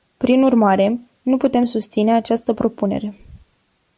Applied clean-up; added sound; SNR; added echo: none; none; none; none.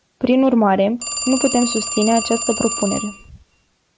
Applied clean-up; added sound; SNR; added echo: none; Telephone; 8 dB; none.